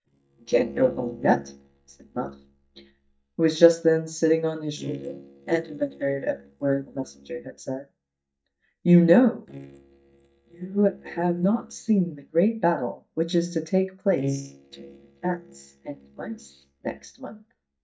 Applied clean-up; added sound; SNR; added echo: neural mask model DeepFilterNet 3.